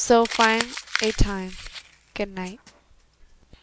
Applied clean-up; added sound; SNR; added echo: none; Crumpling, crinkling; 10 dB; none.